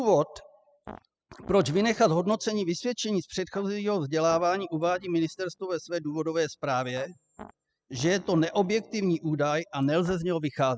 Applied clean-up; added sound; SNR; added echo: classical method spectral subtraction.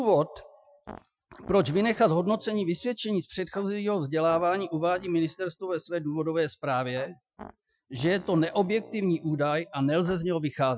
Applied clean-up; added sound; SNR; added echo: classical method Wiener filter.